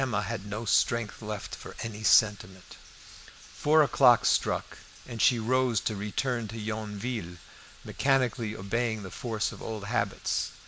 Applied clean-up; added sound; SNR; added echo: none; none; none; none.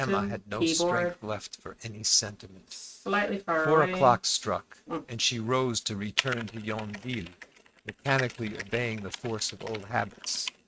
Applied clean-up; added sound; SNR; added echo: neural mask model RNNoise.